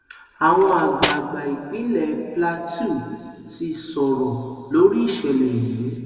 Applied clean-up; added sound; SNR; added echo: none; Cutlery, silverware; 7 dB; reverberation time 2.3 s.